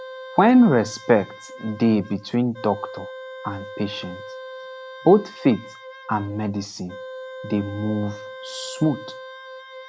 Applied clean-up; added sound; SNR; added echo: none; Wind instrument, woodwind instrument; 15 dB; none.